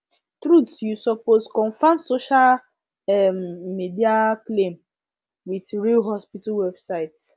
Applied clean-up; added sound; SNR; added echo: none; none; none; none.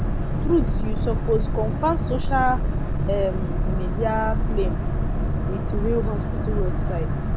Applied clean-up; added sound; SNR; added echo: none; Boat, Water vehicle; -5 dB; none.